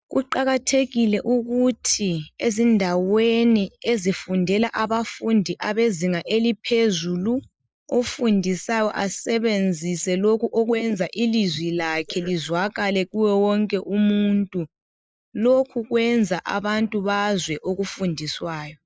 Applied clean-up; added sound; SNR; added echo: neural mask model Resemble Enhance denoiser.